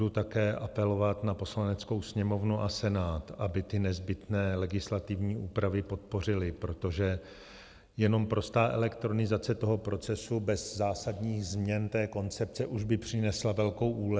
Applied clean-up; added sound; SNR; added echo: none; none; none; none.